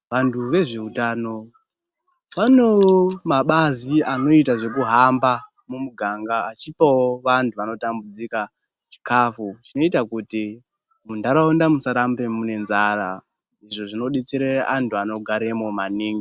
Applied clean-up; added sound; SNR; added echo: none; none; none; none.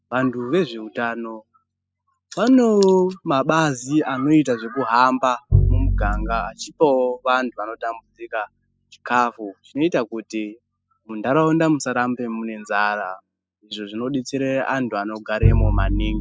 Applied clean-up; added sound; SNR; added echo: classical method spectral subtraction.